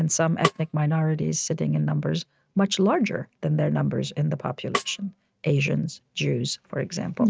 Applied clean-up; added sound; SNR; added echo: neural mask model RNNoise.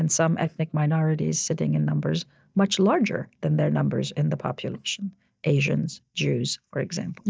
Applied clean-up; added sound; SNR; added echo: neural mask model DeepFilterNet 3.